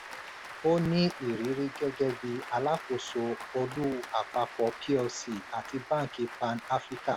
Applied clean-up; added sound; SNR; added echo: none; Applause; 13 dB; none.